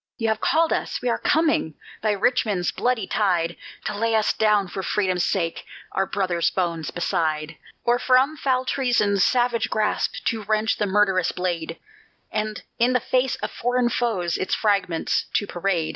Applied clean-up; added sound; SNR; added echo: none; none; none; none.